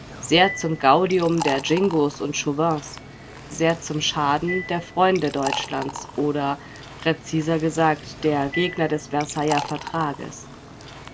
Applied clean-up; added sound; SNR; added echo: none; Liquid; 12 dB; none.